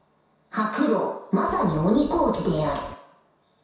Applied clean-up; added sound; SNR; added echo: none; Wind; 16 dB; reverberation time 0.7 s.